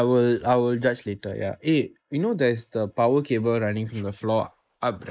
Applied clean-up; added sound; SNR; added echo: neural mask model Resemble Enhance denoiser.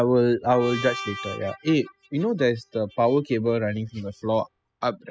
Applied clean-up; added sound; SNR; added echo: classical method spectral subtraction.